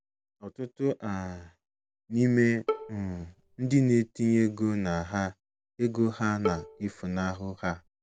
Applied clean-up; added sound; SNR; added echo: none; Bowed string instrument; 9 dB; none.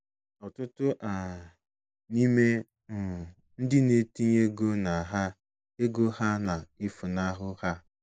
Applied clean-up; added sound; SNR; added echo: neural mask model Resemble Enhance denoiser.